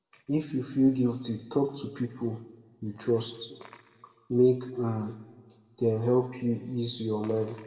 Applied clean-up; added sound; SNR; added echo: none; none; none; reverberation time 1.1 s.